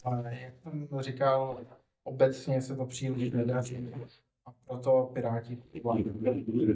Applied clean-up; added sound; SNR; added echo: neural mask model DeepFilterNet 3.